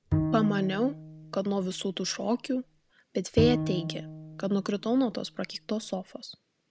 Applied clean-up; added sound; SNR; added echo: none; Bowed string instrument; 5 dB; none.